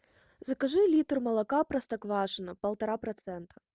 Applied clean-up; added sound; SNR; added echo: none; none; none; none.